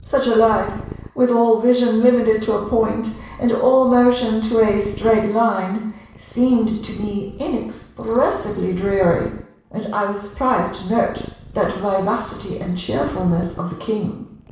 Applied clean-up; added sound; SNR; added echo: none; Purr; 17 dB; reverberation time 0.7 s.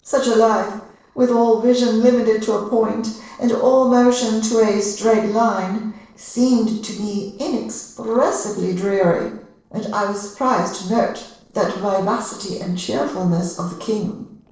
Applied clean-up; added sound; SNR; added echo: neural separator model SepFormer DNS4.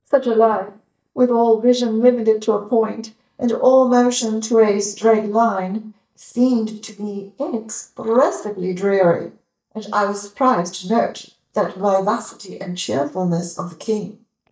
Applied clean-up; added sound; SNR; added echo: neural mask model DeepFilterNet 3.